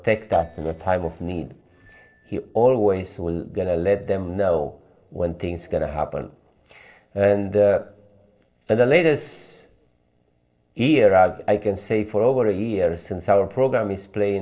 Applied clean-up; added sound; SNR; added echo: neural separator model SepFormer DNS4.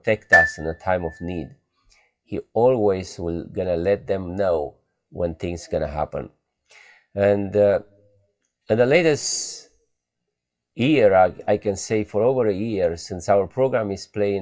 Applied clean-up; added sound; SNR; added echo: classical method WPE with log-MMSE.